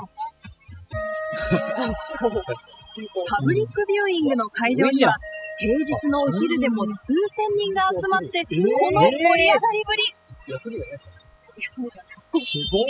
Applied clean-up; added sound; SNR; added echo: classical method spectral subtraction.